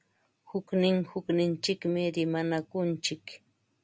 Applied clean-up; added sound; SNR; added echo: none; none; none; none.